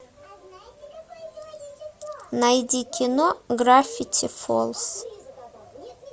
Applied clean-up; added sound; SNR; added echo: none; none; none; none.